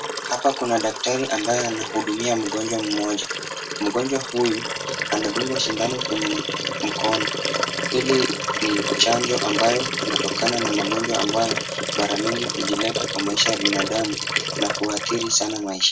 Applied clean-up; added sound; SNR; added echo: none; Liquid; 2 dB; reverberation time 0.2 s.